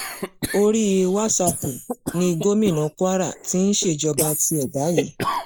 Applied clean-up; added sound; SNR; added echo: neural mask model Resemble Enhance denoiser.